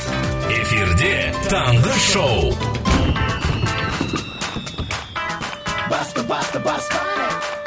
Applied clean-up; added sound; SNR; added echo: none; Wind instrument, woodwind instrument; 12 dB; none.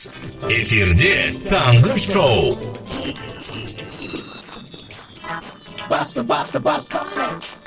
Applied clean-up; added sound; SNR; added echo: neural separator model SepFormer DNS4.